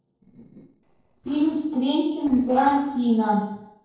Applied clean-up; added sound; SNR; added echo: neural separator model SepFormer DNS4.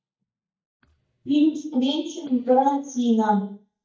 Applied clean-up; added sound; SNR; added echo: neural mask model DeepFilterNet 3.